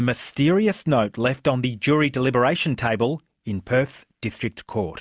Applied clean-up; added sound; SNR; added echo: none; none; none; none.